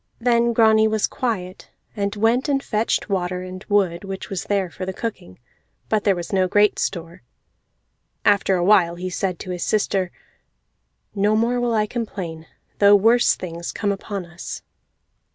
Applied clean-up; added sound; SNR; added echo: none; none; none; none.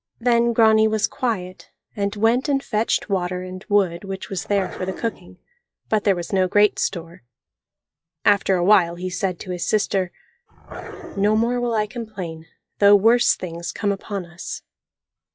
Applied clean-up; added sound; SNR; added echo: classical method log-MMSE.